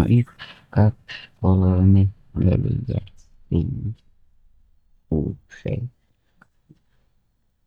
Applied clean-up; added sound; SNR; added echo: neural mask model DeepFilterNet 3.